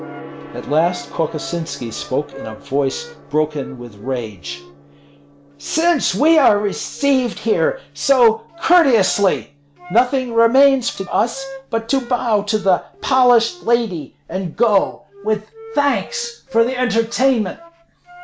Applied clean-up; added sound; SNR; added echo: none; Gong + Wind instrument, woodwind instrument; 18 dB; none.